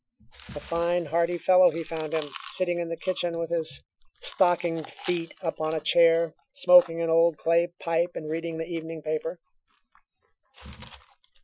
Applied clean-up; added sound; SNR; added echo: classical method Wiener filter.